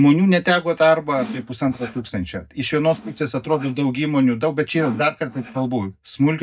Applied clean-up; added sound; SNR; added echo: neural mask model DeepFilterNet 3.